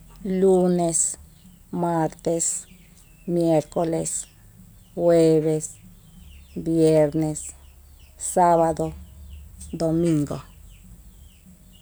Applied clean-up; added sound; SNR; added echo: none; none; none; none.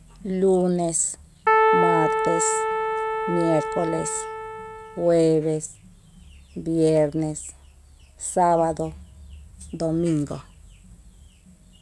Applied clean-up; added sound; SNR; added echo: none; Keyboard (musical); -2 dB; none.